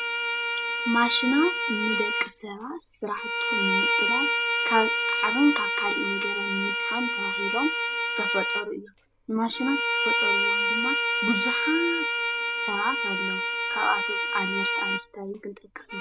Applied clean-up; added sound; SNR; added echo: none; Bowed string instrument; -3 dB; none.